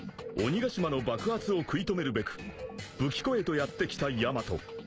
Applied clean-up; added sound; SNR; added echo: none; none; none; none.